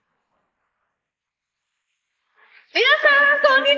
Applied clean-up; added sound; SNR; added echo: neural mask model Resemble Enhance denoiser.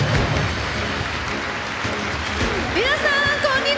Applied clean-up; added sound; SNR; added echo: none; none; none; none.